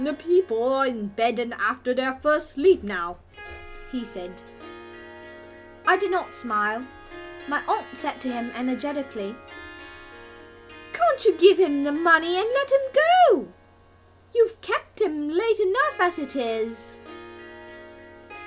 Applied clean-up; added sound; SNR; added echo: none; Harp; 20 dB; none.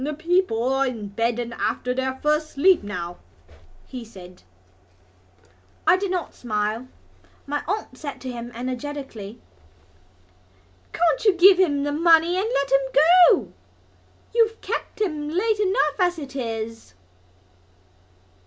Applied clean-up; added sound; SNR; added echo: none; none; none; none.